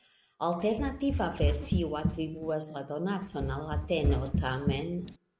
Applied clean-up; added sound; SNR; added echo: none; Run; 0 dB; none.